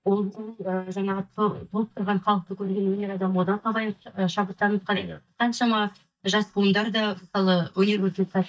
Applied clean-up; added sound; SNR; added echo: neural mask model DeepFilterNet 3.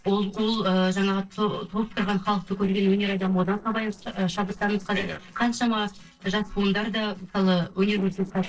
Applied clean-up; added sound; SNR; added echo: neural separator model SepFormer DNS4.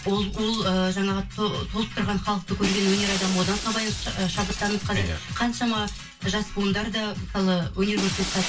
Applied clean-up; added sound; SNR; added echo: none; Shatter; 10 dB; reverberation time 0.2 s.